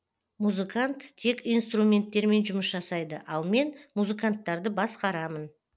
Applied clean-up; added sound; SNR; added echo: none; none; none; none.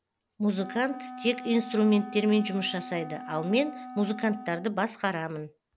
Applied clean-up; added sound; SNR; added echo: none; Wind instrument, woodwind instrument; 14 dB; none.